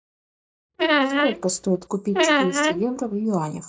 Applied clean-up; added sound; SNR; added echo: neural mask model DeepFilterNet 3.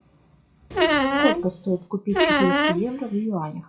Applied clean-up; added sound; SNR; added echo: classical method WPE with log-MMSE.